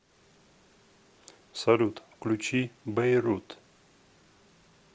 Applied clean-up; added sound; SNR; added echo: none; none; none; none.